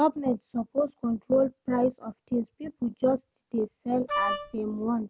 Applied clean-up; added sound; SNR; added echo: none; Wind instrument, woodwind instrument; 3 dB; none.